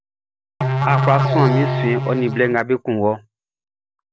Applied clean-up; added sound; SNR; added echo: none; Musical instrument; -1 dB; none.